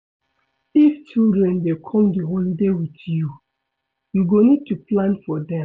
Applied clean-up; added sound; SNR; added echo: none; none; none; none.